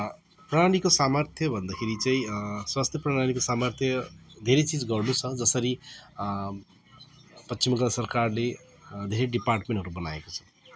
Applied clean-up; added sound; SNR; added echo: none; none; none; none.